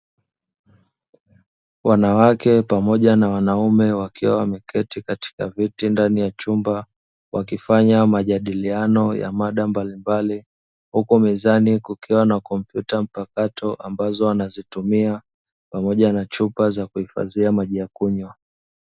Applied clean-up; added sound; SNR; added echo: none; none; none; none.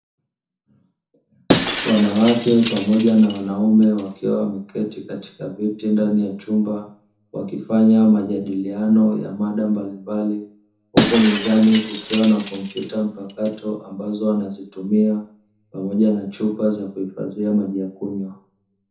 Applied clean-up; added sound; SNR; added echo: none; Shatter; 7 dB; reverberation time 0.7 s.